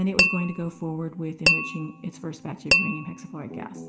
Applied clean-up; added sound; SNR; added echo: none; Tap / Glass; -4 dB; reverberation time 1.6 s.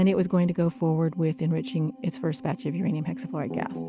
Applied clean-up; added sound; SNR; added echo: none; none; none; none.